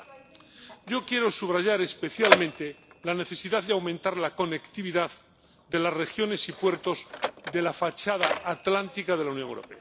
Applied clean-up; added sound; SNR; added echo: none; Mechanisms; 4 dB; none.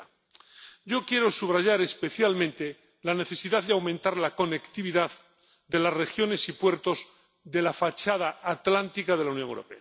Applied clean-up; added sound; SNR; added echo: none; none; none; none.